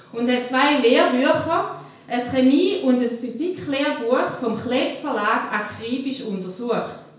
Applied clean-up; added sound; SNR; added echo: none; none; none; reverberation time 0.5 s.